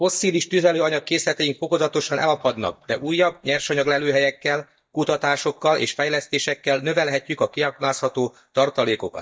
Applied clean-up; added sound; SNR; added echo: neural mask model DeepFilterNet 3.